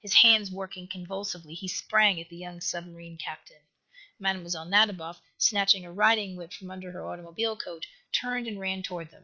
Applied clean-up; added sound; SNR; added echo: none; none; none; none.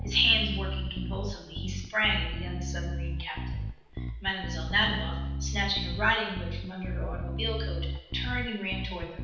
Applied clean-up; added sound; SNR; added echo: none; Bass guitar; 2 dB; reverberation time 0.9 s.